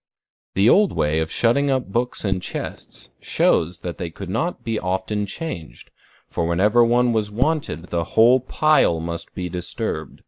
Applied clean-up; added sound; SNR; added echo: neural mask model DeepFilterNet 3.